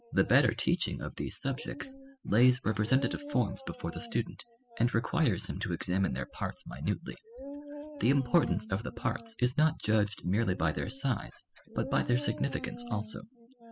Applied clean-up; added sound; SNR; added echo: classical method spectral subtraction.